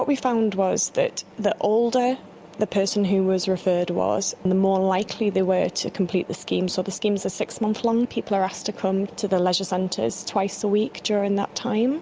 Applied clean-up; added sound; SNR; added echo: none; none; none; none.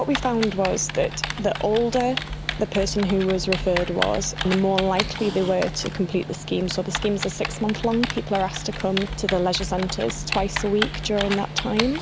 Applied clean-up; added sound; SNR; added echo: none; Typing; 6 dB; none.